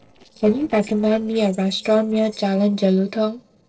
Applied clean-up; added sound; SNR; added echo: neural separator model SepFormer DNS4.